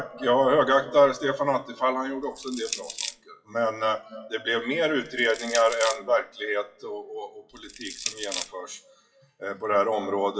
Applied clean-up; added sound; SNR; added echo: classical method WPE with log-MMSE.